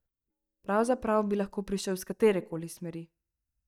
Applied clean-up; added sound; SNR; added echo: neural mask model DeepFilterNet 3.